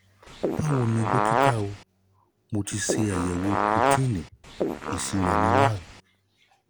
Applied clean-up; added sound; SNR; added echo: none; Fart; -3 dB; none.